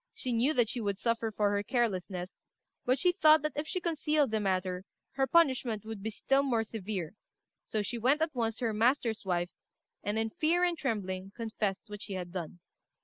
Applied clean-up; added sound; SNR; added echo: none; none; none; none.